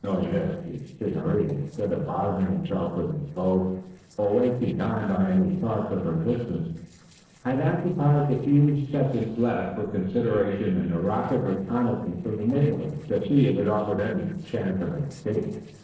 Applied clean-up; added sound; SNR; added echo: neural separator model SepFormer DNS4.